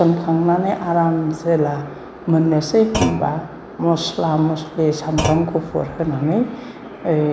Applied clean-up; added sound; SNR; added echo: none; Thump, thud; 10 dB; none.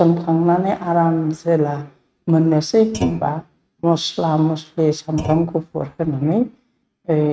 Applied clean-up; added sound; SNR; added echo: neural mask model RNNoise.